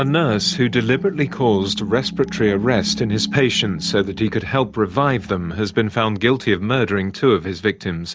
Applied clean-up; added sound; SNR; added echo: none; none; none; none.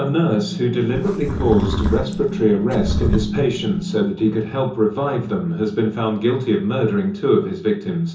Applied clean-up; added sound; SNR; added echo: none; Livestock, farm animals, working animals; 5 dB; reverberation time 0.6 s.